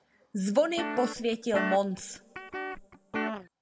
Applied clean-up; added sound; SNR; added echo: none; Guitar; 5 dB; reverberation time 0.8 s.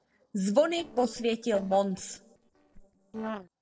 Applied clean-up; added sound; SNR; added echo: neural separator model SepFormer DNS4.